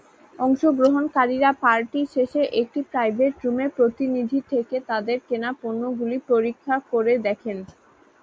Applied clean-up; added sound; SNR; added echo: none; none; none; none.